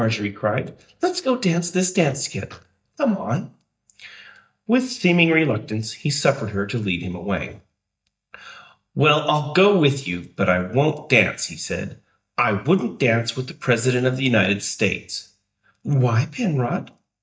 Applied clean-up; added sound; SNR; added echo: neural mask model DeepFilterNet 3.